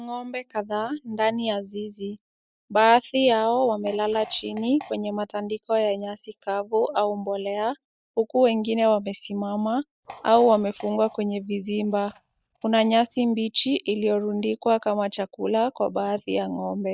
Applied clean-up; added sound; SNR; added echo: neural mask model DeepFilterNet 3.